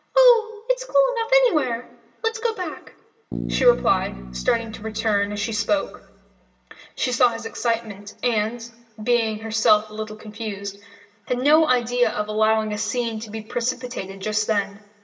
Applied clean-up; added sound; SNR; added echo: none; Bass guitar; 12 dB; reverberation time 0.8 s.